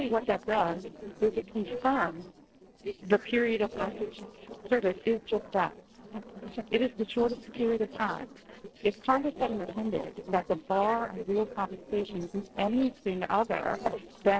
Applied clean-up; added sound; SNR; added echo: neural separator model SepFormer DNS4.